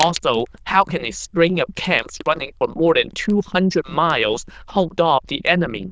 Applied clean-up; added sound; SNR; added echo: neural diffusion model UNIVERSE++.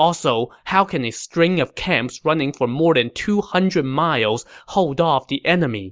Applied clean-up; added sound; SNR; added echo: none; none; none; none.